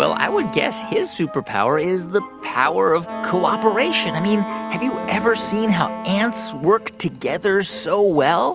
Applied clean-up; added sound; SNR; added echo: none; Wind instrument, woodwind instrument; 11 dB; none.